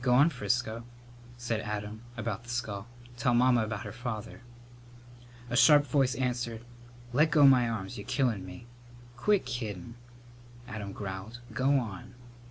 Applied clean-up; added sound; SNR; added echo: none; none; none; none.